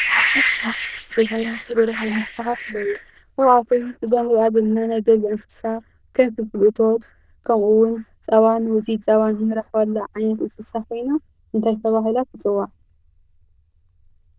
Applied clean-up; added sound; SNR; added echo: neural diffusion model UNIVERSE++.